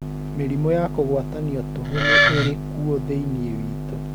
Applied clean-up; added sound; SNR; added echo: none; Wood; -5 dB; none.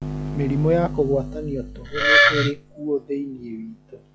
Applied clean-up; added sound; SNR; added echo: classical method log-MMSE.